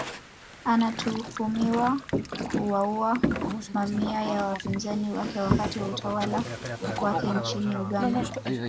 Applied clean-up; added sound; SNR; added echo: none; Boat, Water vehicle; 2 dB; none.